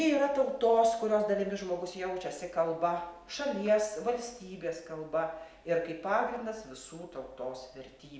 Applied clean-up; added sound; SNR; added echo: none; none; none; none.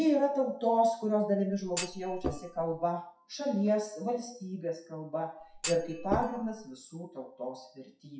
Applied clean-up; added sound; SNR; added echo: classical method WPE with log-MMSE.